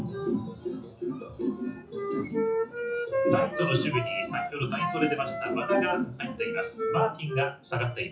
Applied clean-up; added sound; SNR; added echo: classical method WPE with log-MMSE.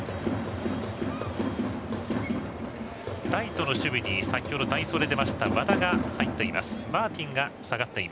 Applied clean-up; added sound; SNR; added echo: none; none; none; none.